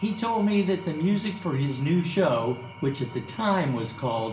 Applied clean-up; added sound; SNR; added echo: none; Engine / Tools; 19 dB; reverberation time 0.7 s.